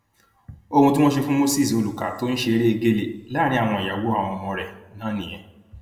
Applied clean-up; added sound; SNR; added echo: none; none; none; reverberation time 1.0 s.